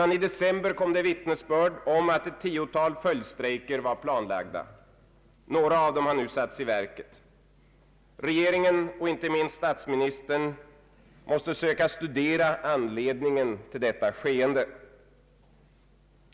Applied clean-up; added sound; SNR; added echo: none; none; none; none.